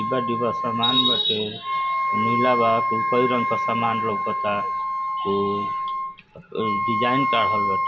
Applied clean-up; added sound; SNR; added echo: none; Wind instrument, woodwind instrument; -1 dB; reverberation time 0.6 s.